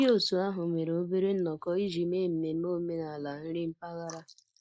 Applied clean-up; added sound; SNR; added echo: neural mask model Resemble Enhance denoiser.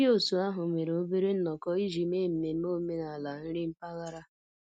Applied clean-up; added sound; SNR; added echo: none; none; none; none.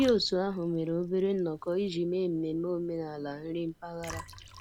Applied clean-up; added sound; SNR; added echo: none; Liquid; 19 dB; none.